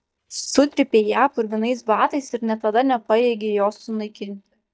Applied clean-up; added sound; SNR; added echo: neural mask model DeepFilterNet 3.